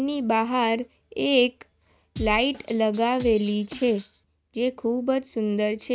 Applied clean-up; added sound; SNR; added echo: neural mask model RNNoise.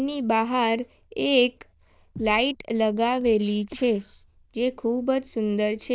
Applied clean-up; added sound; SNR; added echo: neural diffusion model UNIVERSE++.